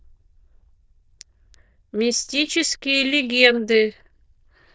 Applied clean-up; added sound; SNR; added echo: neural diffusion model UNIVERSE++.